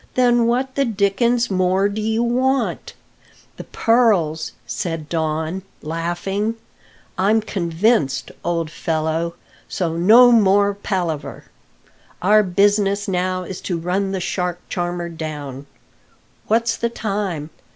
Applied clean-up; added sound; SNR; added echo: none; none; none; none.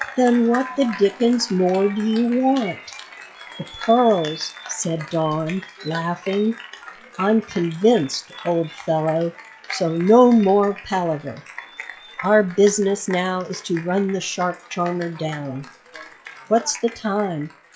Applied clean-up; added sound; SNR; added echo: classical method log-MMSE.